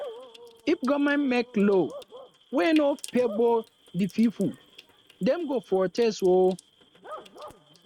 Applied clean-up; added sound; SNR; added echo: neural mask model RNNoise.